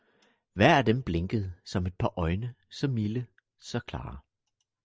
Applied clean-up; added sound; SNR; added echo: none; none; none; none.